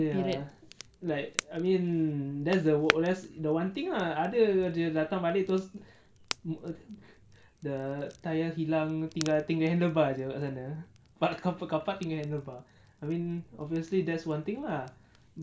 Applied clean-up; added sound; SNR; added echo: none; Crackle; 14 dB; none.